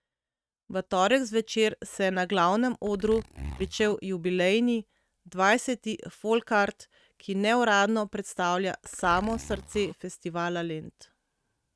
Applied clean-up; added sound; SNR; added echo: neural mask model RNNoise.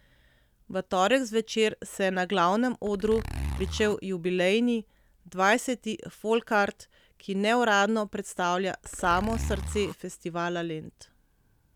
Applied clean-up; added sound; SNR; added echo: none; Zipper (clothing); 8 dB; none.